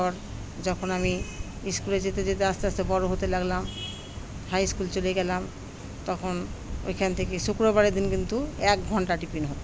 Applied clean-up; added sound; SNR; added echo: none; none; none; none.